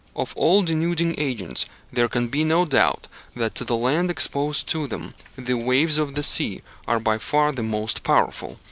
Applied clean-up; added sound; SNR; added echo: none; none; none; none.